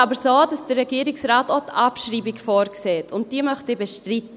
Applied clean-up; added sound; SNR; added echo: none; none; none; none.